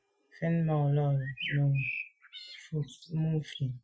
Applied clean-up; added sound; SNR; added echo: classical method Wiener filter.